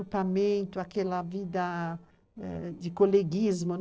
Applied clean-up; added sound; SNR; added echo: neural separator model SepFormer DNS4.